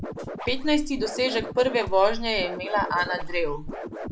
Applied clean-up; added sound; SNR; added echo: none; Scratching (performance technique); 6 dB; none.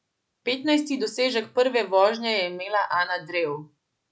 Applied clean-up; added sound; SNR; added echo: none; none; none; none.